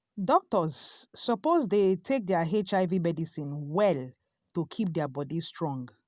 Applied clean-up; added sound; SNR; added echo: none; none; none; none.